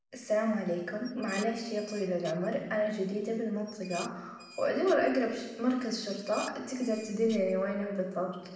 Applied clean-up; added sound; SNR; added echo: none; Dishes, pots, and pans; 19 dB; reverberation time 1.1 s.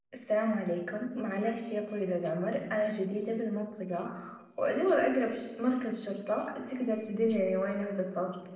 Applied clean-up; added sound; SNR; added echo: neural separator model SepFormer DNS4.